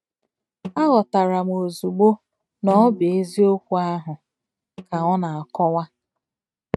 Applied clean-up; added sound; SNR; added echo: neural mask model RNNoise.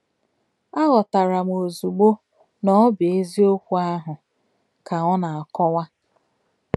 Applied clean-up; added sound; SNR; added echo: none; none; none; none.